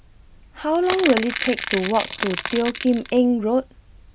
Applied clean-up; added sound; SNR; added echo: none; Crackle / Crushing; 7 dB; none.